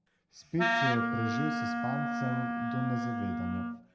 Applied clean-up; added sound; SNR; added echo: none; Wind instrument, woodwind instrument; -3 dB; reverberation time 0.7 s.